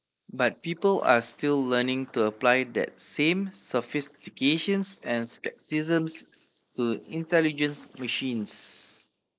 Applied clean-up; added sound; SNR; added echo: neural mask model Resemble Enhance denoiser.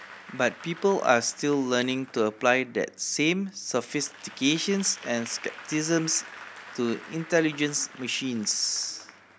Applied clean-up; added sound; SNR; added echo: none; Applause / Crowd; 19 dB; none.